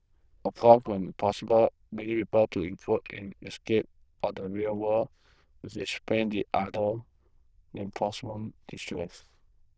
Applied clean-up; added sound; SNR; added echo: neural diffusion model UNIVERSE++.